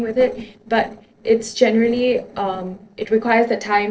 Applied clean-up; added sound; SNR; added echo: neural separator model SepFormer DNS4.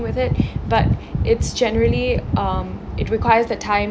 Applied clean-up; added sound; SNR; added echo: none; none; none; none.